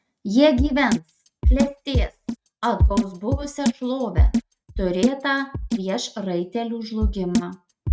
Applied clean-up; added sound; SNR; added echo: neural mask model RNNoise.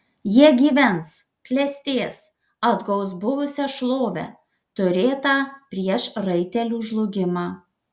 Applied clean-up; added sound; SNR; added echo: none; none; none; none.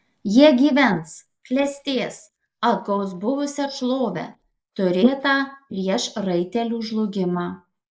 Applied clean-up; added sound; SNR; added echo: neural mask model Resemble Enhance denoiser.